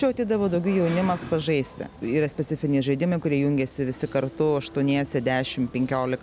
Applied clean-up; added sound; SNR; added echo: none; none; none; none.